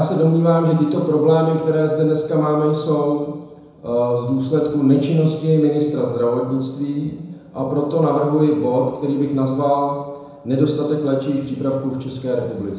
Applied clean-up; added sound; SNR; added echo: none; none; none; reverberation time 1.0 s.